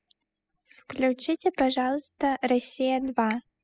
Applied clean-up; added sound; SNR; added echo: classical method spectral subtraction.